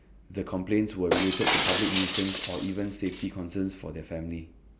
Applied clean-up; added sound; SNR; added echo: none; Shatter; -1 dB; none.